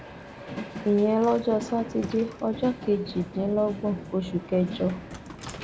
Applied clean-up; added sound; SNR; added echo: none; Train; 11 dB; none.